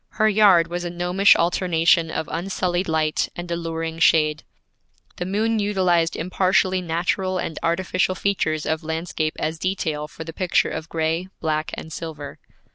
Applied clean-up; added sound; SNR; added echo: none; none; none; none.